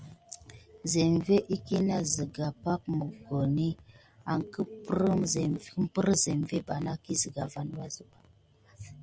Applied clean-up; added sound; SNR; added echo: none; none; none; none.